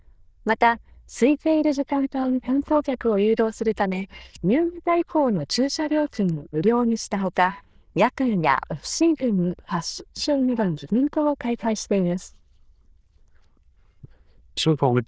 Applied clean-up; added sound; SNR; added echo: neural diffusion model UNIVERSE++.